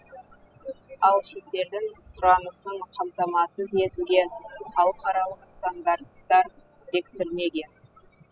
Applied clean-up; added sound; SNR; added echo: classical method spectral subtraction.